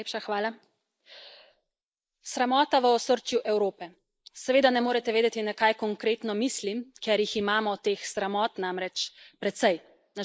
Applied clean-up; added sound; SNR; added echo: neural mask model Resemble Enhance denoiser.